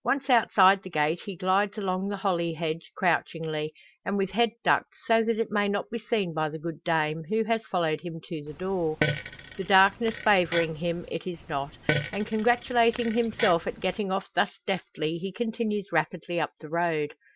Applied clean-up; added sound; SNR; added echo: none; Fart; 7 dB; none.